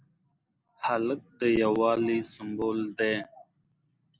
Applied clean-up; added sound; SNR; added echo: none; none; none; none.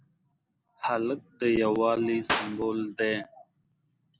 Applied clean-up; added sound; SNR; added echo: none; Clapping; 1 dB; none.